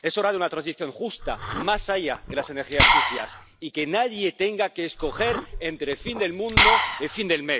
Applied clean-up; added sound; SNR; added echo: none; Liquid; -2 dB; none.